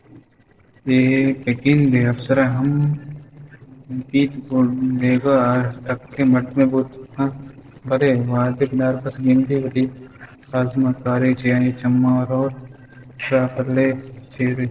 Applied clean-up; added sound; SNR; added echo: neural separator model SepFormer DNS4.